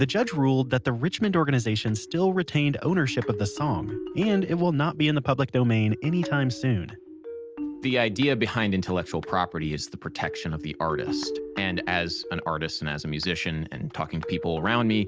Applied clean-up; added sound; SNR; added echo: none; none; none; none.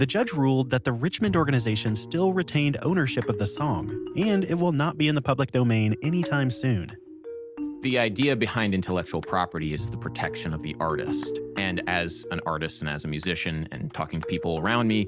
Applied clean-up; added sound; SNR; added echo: none; Bowed string instrument; 19 dB; none.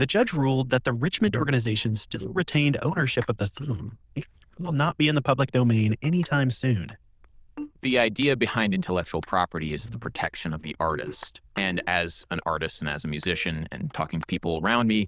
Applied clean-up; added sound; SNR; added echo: neural diffusion model UNIVERSE++.